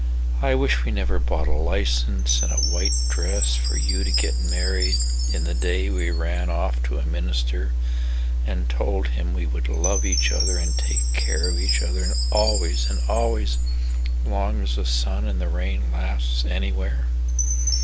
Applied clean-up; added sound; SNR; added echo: none; Chime; 12 dB; none.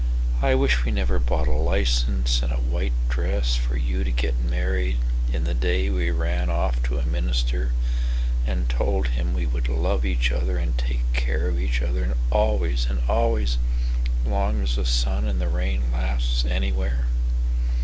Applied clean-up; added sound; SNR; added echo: none; none; none; none.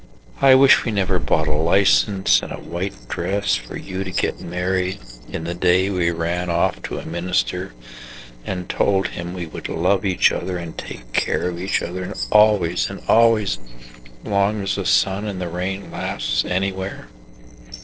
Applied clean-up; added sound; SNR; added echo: neural separator model SepFormer DNS4.